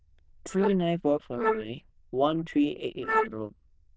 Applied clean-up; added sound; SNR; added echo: neural diffusion model UNIVERSE++.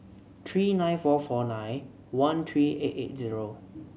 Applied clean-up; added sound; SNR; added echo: none; none; none; none.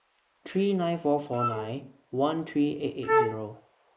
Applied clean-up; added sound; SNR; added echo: neural mask model Resemble Enhance denoiser.